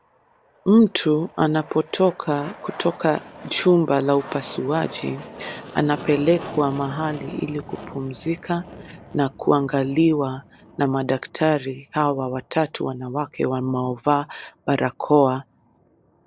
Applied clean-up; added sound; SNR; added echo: none; Aircraft; 19 dB; none.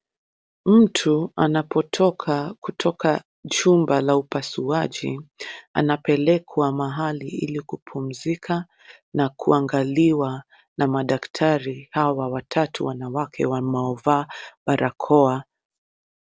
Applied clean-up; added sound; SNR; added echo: none; none; none; none.